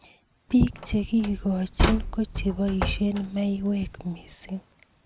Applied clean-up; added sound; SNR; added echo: none; Slam; 4 dB; none.